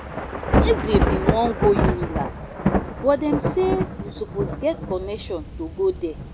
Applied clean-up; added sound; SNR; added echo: none; Thunder / Rain; 1 dB; none.